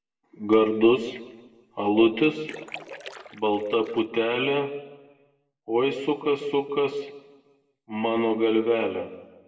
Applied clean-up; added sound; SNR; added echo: none; Splash, splatter; 17 dB; reverberation time 1.0 s.